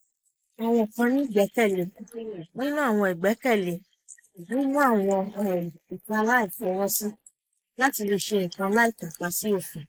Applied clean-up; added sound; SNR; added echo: neural mask model Resemble Enhance denoiser.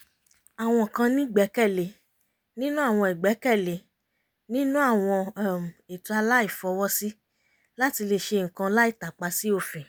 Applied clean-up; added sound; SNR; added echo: none; none; none; none.